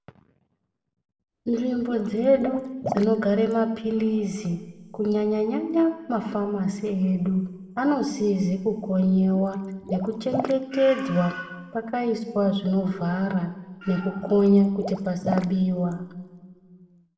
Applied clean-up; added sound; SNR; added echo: none; Water / Liquid; 13 dB; reverberation time 1.4 s.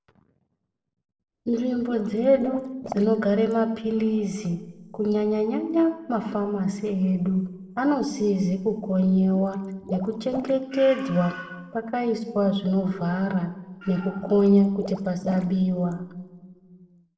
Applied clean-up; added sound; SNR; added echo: neural separator model SepFormer DNS4.